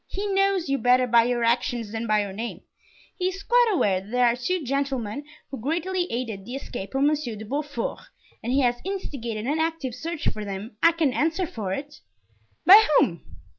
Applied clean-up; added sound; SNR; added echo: none; none; none; none.